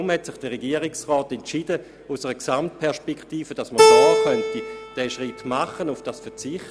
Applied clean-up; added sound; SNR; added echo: none; Keyboard (musical); -3 dB; none.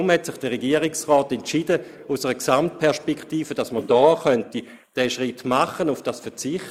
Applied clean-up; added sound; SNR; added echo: neural mask model Resemble Enhance denoiser.